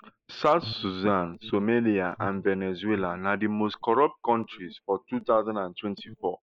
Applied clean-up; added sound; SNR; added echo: neural mask model Resemble Enhance denoiser.